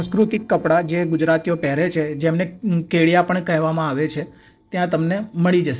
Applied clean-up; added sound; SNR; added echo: neural separator model SepFormer DNS4.